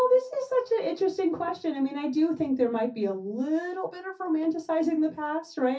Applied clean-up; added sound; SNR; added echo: none; none; none; reverberation time 0.3 s.